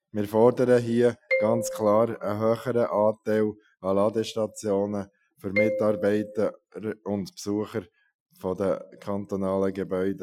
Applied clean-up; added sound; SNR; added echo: classical method Wiener filter.